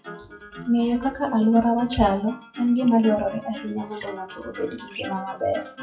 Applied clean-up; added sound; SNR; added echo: classical method WPE with log-MMSE.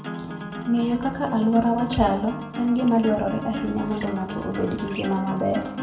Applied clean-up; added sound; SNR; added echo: none; Acoustic guitar; 8 dB; reverberation time 0.5 s.